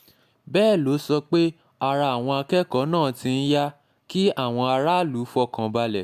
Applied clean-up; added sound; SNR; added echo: none; none; none; none.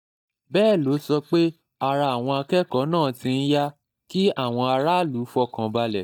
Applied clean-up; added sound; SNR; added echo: neural mask model DeepFilterNet 3.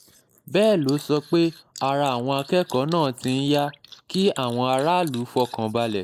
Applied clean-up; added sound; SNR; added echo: neural mask model Resemble Enhance denoiser.